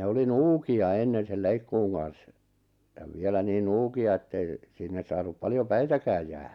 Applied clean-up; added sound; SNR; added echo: none; none; none; none.